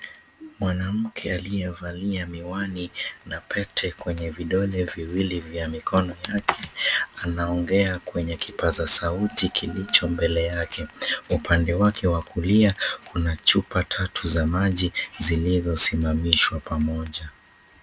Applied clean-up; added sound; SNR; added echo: none; none; none; none.